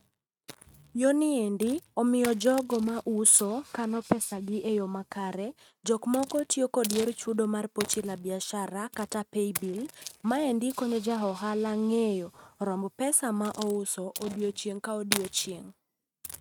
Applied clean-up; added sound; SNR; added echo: neural mask model RNNoise.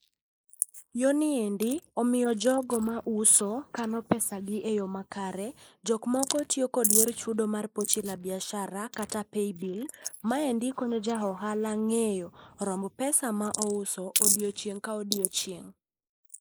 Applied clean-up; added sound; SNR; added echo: neural mask model Resemble Enhance denoiser.